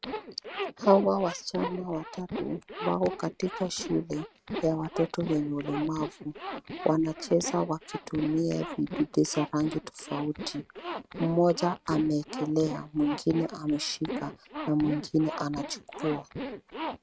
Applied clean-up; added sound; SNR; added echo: neural mask model RNNoise.